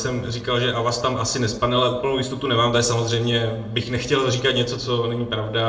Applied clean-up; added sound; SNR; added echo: none; none; none; reverberation time 0.5 s.